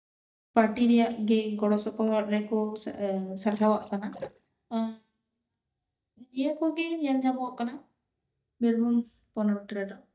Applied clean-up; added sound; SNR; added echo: neural mask model DeepFilterNet 3.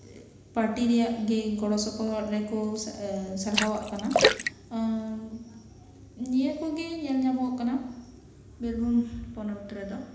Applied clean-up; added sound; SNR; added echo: none; Splash, splatter; -1 dB; reverberation time 1.0 s.